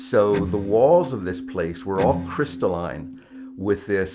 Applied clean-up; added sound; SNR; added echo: none; Electric guitar; 11 dB; none.